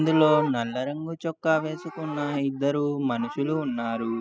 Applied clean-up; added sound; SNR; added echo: classical method spectral subtraction.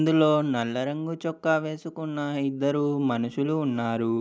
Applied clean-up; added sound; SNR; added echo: none; none; none; none.